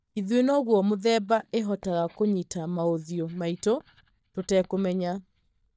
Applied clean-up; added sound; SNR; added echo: neural mask model DeepFilterNet 3.